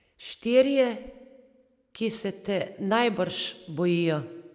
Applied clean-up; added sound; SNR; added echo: none; none; none; none.